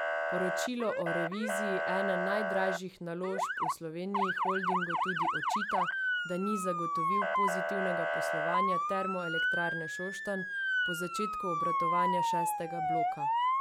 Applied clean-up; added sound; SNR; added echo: none; Motor vehicle (road) / Siren; -5 dB; none.